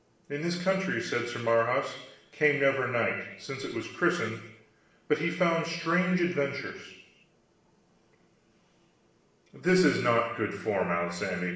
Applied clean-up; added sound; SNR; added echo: none; none; none; reverberation time 0.9 s.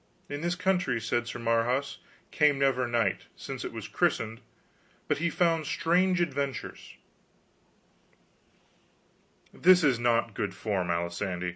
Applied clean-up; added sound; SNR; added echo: none; none; none; none.